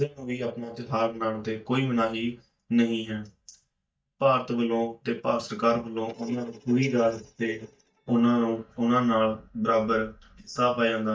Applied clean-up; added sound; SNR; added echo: neural mask model DeepFilterNet 3.